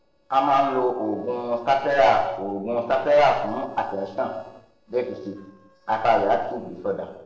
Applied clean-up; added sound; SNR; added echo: neural separator model SepFormer DNS4.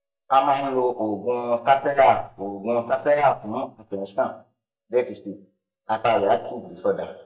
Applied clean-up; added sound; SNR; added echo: neural mask model DeepFilterNet 3.